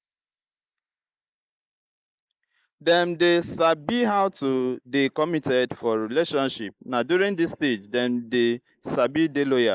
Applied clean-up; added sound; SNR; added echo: neural mask model Resemble Enhance denoiser.